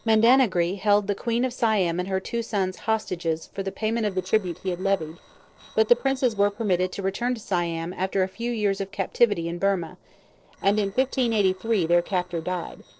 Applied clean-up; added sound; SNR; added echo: neural separator model SepFormer DNS4.